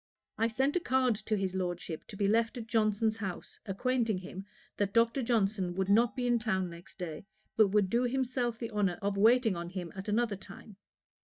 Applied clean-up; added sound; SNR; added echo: neural mask model DeepFilterNet 3.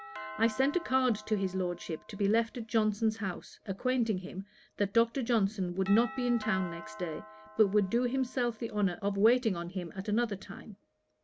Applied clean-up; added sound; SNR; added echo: none; Doorbell; 18 dB; none.